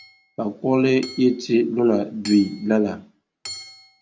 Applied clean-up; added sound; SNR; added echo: none; Hammer / Chink, clink; 20 dB; none.